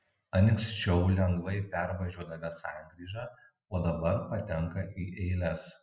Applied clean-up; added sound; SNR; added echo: none; none; none; none.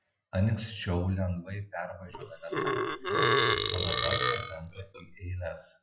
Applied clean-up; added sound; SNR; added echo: classical method log-MMSE.